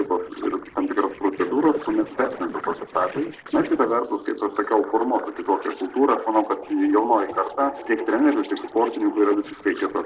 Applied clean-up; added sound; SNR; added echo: neural separator model SepFormer DNS4.